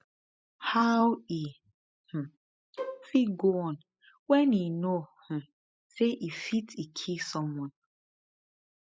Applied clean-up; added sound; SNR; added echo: classical method spectral subtraction.